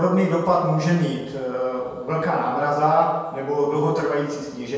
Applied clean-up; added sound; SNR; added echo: none; none; none; reverberation time 1.1 s.